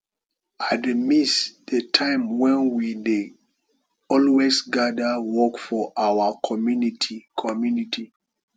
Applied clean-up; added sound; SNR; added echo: none; none; none; none.